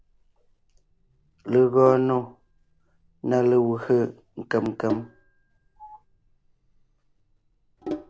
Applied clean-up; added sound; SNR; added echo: none; Sink (filling or washing); 15 dB; none.